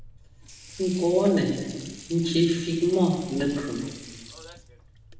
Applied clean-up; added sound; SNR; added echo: none; Sink (filling or washing) / Water; 18 dB; reverberation time 1.2 s.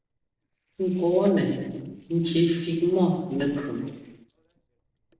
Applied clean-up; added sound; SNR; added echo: neural separator model SepFormer DNS4.